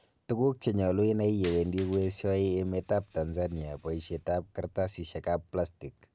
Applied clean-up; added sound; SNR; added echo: none; Coin (dropping); 16 dB; none.